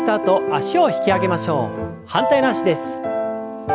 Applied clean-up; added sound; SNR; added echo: none; none; none; none.